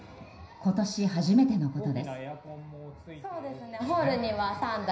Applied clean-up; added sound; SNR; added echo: none; none; none; reverberation time 0.5 s.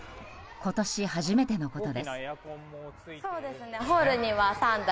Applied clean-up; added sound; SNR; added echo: none; none; none; none.